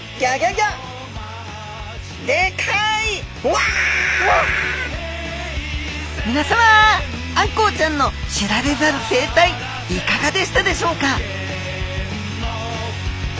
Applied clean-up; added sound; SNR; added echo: none; none; none; none.